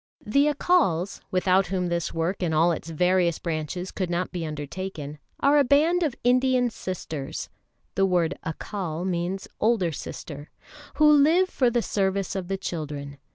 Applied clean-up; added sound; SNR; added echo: none; none; none; none.